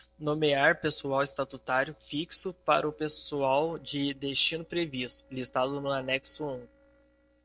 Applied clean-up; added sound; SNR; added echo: neural separator model SepFormer DNS4.